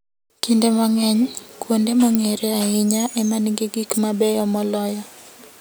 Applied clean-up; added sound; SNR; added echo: none; none; none; none.